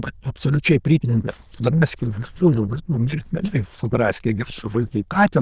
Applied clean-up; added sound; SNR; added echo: neural diffusion model UNIVERSE++.